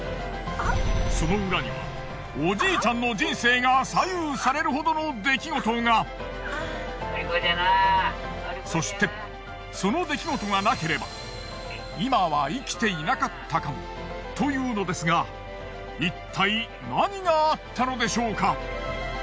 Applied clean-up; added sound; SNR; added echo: none; none; none; none.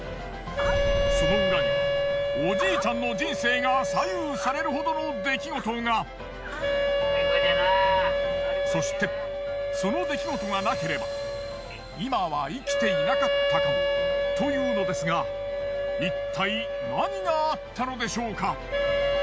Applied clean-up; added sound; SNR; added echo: none; Wind instrument, woodwind instrument; -2 dB; none.